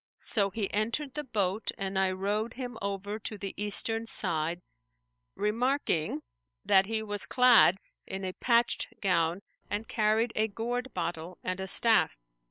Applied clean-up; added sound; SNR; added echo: neural separator model SepFormer WHAM!.